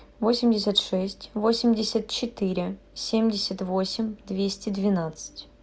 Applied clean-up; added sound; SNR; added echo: none; none; none; none.